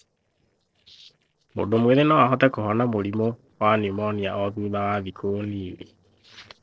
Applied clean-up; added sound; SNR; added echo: neural separator model SepFormer DNS4.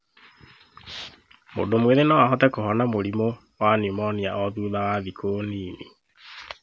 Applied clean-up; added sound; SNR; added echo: none; none; none; none.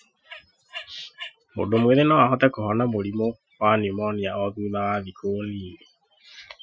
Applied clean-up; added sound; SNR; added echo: classical method Wiener filter.